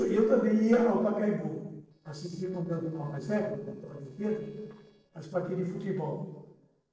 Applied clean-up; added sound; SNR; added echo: neural separator model SepFormer DNS4.